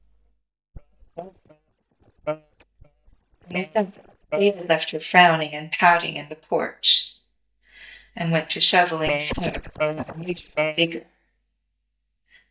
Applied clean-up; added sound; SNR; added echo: neural mask model DeepFilterNet 3.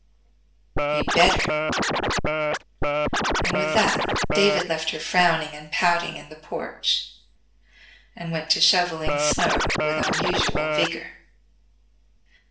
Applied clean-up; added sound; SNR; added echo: none; Scratching (performance technique); -4 dB; reverberation time 0.5 s.